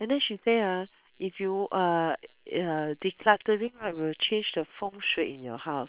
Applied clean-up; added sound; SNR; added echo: neural separator model SepFormer WHAM!.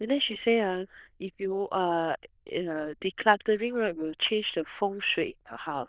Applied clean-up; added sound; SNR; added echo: neural diffusion model UNIVERSE++.